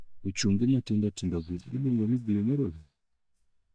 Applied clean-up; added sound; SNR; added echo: neural mask model DeepFilterNet 3.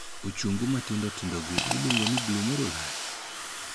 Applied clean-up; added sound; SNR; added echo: none; Domestic sounds, home sounds + Fart; 2 dB; none.